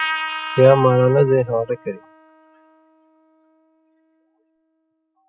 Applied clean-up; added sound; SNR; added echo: classical method spectral subtraction.